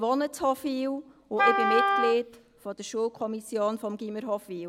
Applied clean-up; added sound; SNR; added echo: none; Wind instrument, woodwind instrument; -3 dB; none.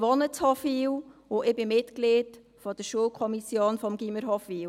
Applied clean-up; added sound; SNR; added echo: none; none; none; none.